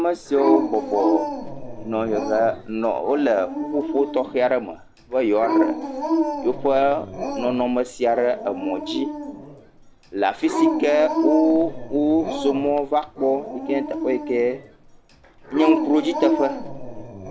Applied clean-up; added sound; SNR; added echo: none; Dog; 4 dB; none.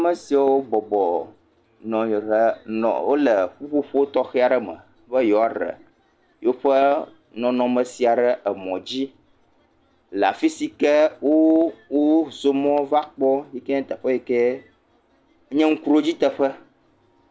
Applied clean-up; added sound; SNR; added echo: none; none; none; none.